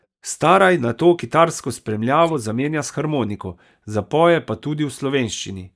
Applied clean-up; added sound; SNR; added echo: neural mask model DeepFilterNet 3.